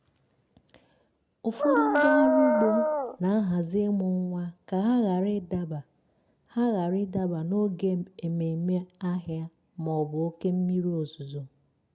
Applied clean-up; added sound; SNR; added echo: none; Dog; -4 dB; none.